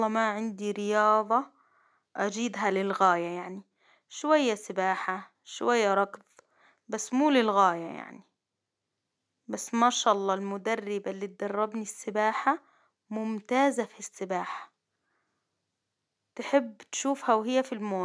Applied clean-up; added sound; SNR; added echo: none; none; none; none.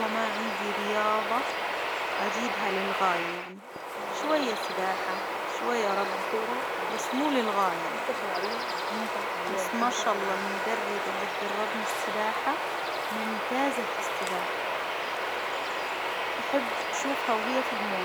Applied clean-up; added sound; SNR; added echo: none; Bird vocalization, bird call, bird song; -2 dB; none.